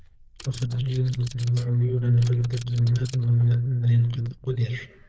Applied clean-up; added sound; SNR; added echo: neural diffusion model UNIVERSE++.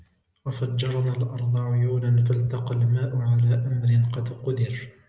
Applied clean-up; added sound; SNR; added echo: none; none; none; none.